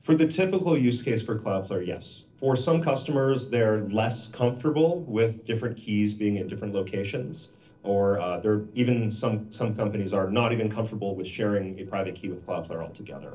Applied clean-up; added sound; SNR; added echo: neural separator model SepFormer DNS4.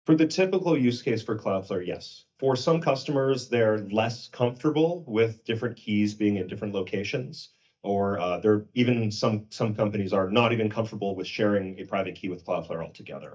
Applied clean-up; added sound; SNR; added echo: neural mask model DeepFilterNet 3.